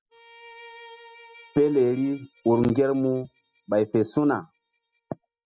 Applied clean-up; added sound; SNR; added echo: classical method spectral subtraction.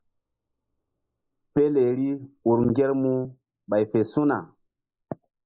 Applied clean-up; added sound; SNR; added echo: neural mask model Resemble Enhance denoiser.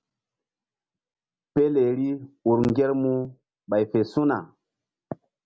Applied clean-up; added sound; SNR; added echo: none; none; none; none.